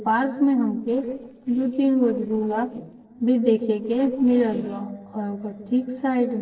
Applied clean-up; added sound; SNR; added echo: neural separator model SepFormer DNS4.